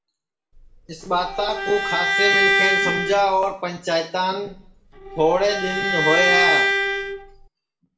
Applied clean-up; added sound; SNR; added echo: none; Bowed string instrument; -2 dB; reverberation time 0.5 s.